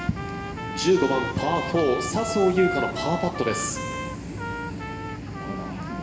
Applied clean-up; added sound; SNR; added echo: none; Trumpet; 7 dB; reverberation time 2.7 s.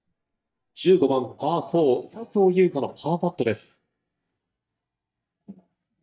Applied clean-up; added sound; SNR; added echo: neural mask model DeepFilterNet 3.